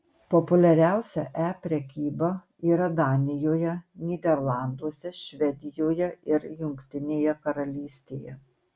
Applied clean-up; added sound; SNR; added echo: none; none; none; none.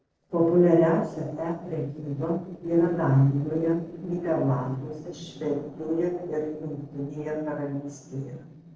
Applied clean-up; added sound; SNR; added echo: neural separator model SepFormer DNS4.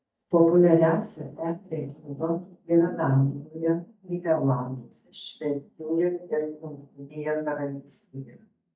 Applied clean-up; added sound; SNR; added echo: neural mask model DeepFilterNet 3.